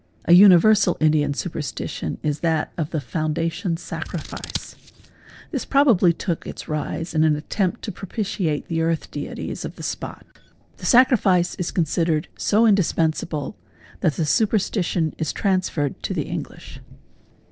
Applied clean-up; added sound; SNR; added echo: neural separator model SepFormer DNS4.